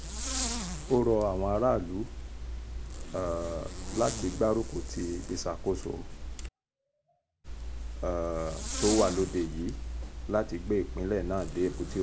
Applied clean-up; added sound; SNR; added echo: none; Zipper (clothing); 5 dB; none.